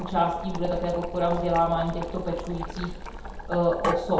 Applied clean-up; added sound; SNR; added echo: none; Boiling; 7 dB; reverberation time 0.8 s.